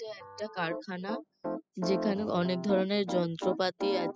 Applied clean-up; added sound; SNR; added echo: classical method spectral subtraction.